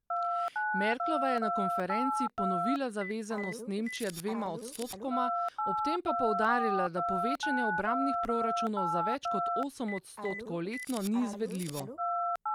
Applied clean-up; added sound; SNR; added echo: none; Telephone; -1 dB; none.